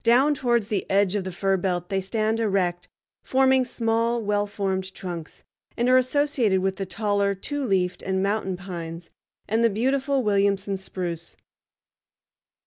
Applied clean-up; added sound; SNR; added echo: none; none; none; none.